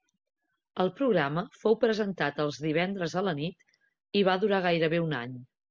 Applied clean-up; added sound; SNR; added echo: none; none; none; none.